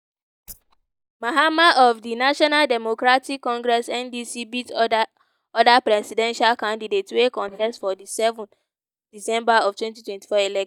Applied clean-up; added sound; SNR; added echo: neural mask model DeepFilterNet 3.